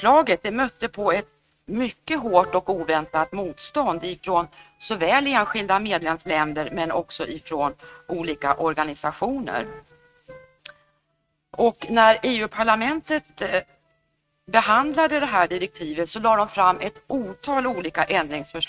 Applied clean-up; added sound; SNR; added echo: neural mask model RNNoise.